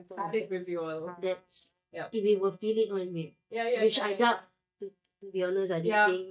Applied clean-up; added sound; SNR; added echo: neural mask model DeepFilterNet 3.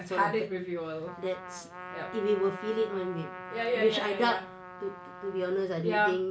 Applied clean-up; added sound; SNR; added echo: none; Trumpet; 14 dB; none.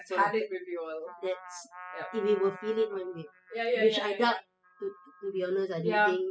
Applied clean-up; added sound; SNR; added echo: classical method spectral subtraction.